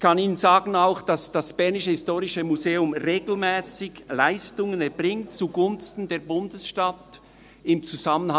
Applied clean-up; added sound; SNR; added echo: none; none; none; none.